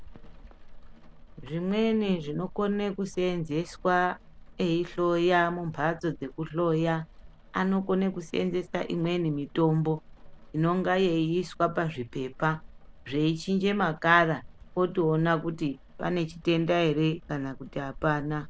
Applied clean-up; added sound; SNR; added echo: none; Rain; 19 dB; none.